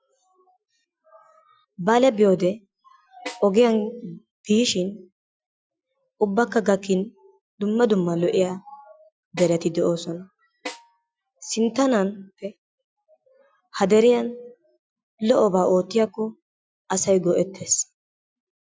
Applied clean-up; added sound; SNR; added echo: classical method Wiener filter.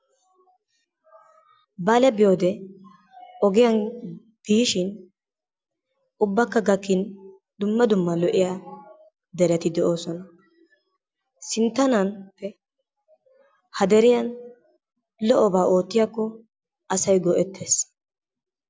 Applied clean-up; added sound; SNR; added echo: none; none; none; none.